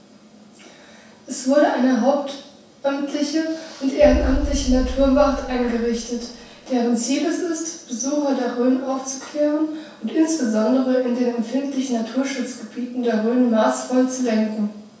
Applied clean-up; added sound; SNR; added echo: none; Boom; 6 dB; reverberation time 0.7 s.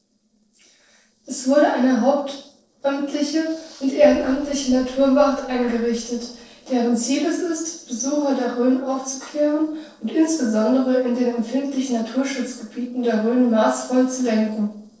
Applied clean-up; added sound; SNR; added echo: neural separator model SepFormer DNS4.